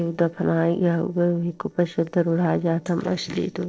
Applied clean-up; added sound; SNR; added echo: neural separator model SepFormer DNS4.